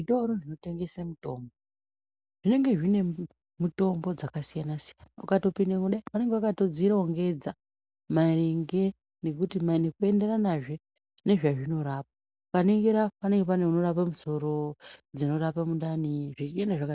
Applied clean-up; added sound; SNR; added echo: none; none; none; none.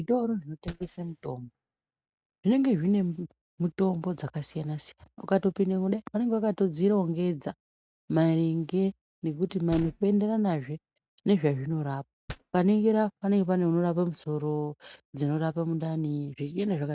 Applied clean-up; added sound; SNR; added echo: neural mask model RNNoise.